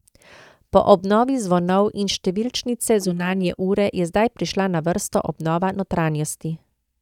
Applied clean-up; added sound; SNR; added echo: neural mask model DeepFilterNet 3.